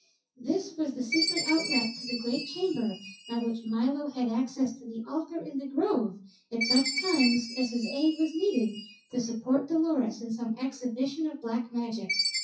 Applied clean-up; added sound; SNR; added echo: classical method WPE with log-MMSE.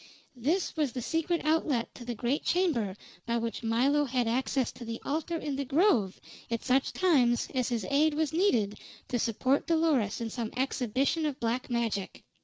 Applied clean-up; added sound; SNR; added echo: none; none; none; none.